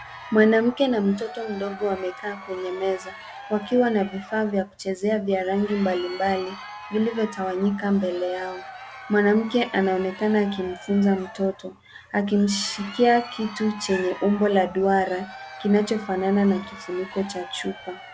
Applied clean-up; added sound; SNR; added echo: none; Crowd; 16 dB; none.